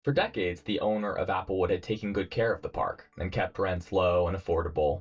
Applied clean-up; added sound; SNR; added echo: neural mask model DeepFilterNet 3.